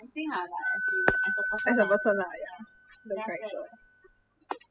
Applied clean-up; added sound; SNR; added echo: classical method spectral subtraction.